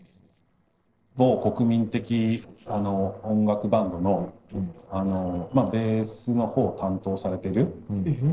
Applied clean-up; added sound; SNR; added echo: neural separator model SepFormer DNS4.